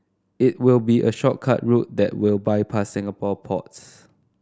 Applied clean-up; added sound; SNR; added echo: none; none; none; none.